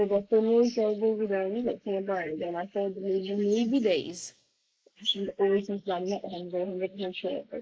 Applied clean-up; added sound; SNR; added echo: neural mask model Resemble Enhance denoiser.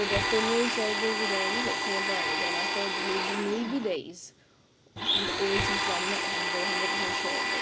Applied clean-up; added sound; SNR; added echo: none; Domestic sounds, home sounds; -3 dB; none.